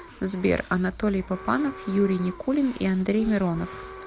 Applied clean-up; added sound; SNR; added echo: none; Alarm; 18 dB; none.